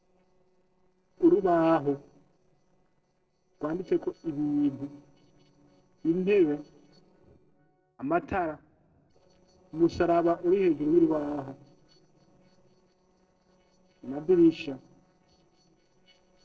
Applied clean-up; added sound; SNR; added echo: neural separator model SepFormer DNS4.